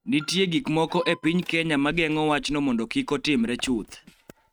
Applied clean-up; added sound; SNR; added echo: neural mask model RNNoise.